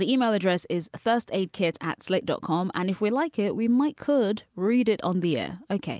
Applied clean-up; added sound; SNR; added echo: none; none; none; none.